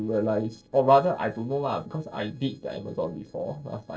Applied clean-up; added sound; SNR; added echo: neural separator model SepFormer DNS4.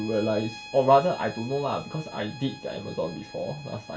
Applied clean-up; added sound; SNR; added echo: none; Bowed string instrument; 17 dB; none.